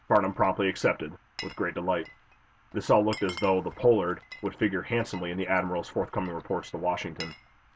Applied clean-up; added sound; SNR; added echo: none; Glass; 20 dB; none.